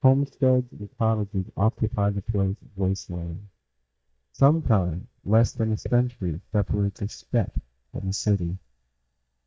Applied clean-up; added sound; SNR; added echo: neural mask model DeepFilterNet 3.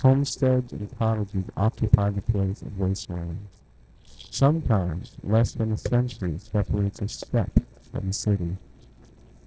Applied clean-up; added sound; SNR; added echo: neural separator model SepFormer DNS4.